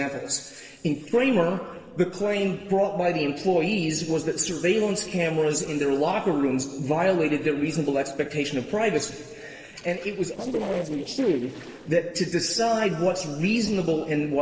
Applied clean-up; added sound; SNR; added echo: neural separator model SepFormer DNS4.